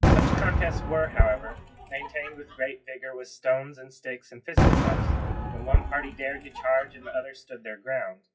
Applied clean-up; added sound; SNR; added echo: classical method WPE with log-MMSE.